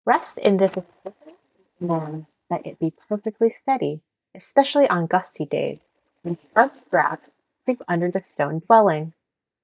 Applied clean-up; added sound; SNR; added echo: neural mask model DeepFilterNet 3.